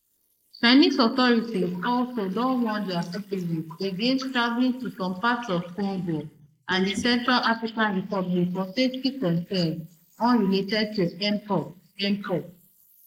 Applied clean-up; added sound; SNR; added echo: neural mask model Resemble Enhance denoiser.